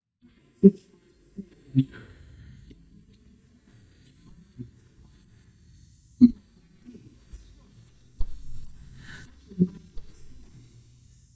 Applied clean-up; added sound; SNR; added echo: neural mask model DeepFilterNet 3.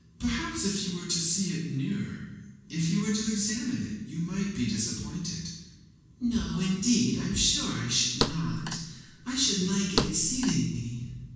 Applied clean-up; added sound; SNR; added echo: none; Thump, thud; 5 dB; reverberation time 1.2 s.